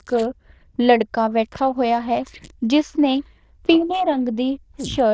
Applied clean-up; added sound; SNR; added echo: neural diffusion model UNIVERSE++.